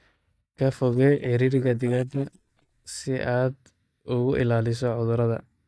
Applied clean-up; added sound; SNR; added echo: neural mask model DeepFilterNet 3.